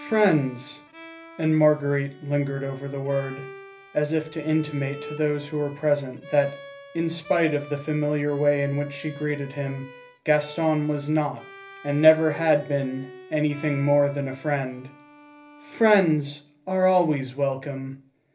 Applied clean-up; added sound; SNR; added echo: none; Bowed string instrument; 19 dB; reverberation time 0.3 s.